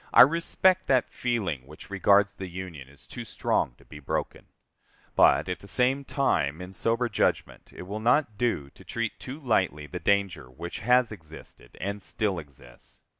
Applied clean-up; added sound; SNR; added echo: none; none; none; none.